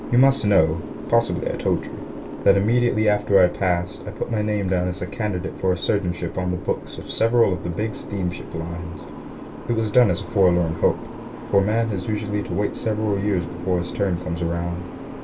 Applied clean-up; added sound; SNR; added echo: none; Boat, Water vehicle; 11 dB; reverberation time 0.2 s.